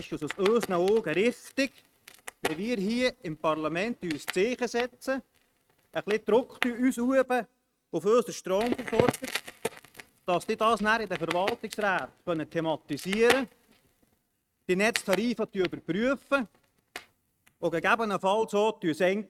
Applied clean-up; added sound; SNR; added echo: neural mask model RNNoise.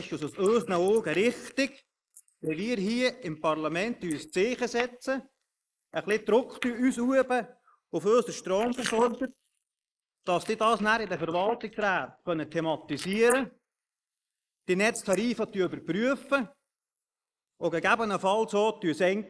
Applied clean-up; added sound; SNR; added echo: neural mask model Resemble Enhance denoiser.